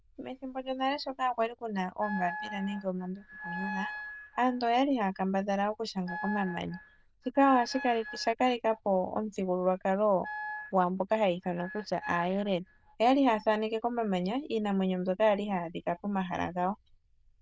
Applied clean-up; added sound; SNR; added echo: neural diffusion model UNIVERSE++.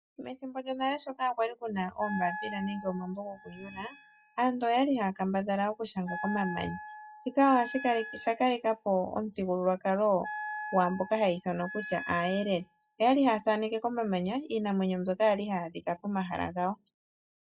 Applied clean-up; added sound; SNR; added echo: classical method log-MMSE.